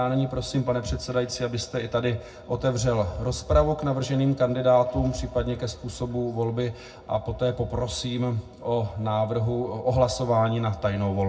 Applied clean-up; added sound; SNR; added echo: none; none; none; reverberation time 0.4 s.